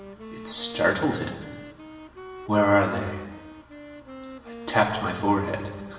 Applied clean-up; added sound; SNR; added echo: none; Wind instrument, woodwind instrument; 15 dB; reverberation time 1.3 s.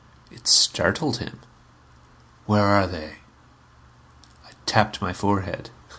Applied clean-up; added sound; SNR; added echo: none; none; none; none.